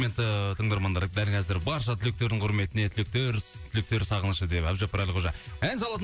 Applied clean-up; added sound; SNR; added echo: none; none; none; none.